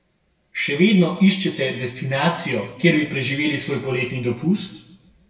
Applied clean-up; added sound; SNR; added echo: none; none; none; reverberation time 0.8 s.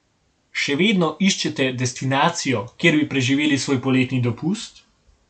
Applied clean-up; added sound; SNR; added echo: none; none; none; none.